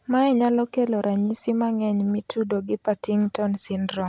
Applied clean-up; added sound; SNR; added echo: none; none; none; none.